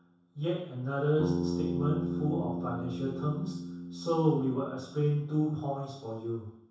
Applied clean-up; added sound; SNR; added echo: none; Bass guitar; 5 dB; reverberation time 0.7 s.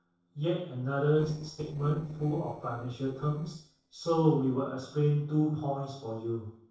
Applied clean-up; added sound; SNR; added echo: neural separator model SepFormer DNS4.